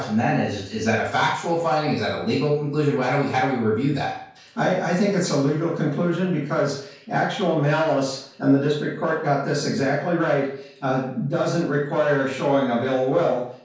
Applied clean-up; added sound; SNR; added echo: none; none; none; reverberation time 0.5 s.